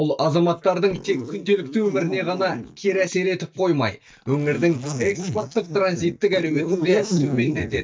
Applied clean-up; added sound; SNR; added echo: neural mask model DeepFilterNet 3.